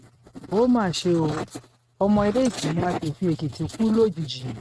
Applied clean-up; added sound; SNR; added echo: neural mask model RNNoise.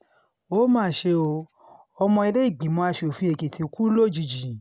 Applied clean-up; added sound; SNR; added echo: none; none; none; none.